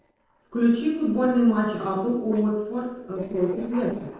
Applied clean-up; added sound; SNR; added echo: neural separator model SepFormer DNS4.